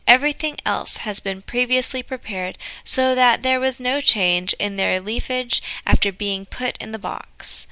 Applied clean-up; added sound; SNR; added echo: none; none; none; none.